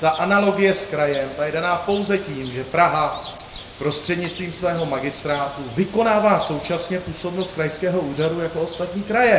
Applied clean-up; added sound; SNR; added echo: none; Bird; 18 dB; reverberation time 0.6 s.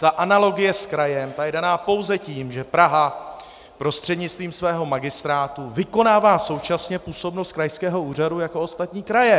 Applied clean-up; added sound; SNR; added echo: none; none; none; none.